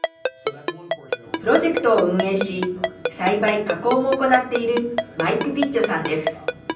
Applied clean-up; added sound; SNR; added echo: none; Ringtone; 6 dB; reverberation time 0.6 s.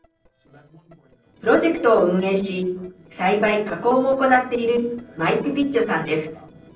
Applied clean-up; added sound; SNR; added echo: neural separator model SepFormer DNS4.